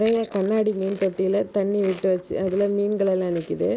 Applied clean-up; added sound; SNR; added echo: neural mask model Resemble Enhance denoiser.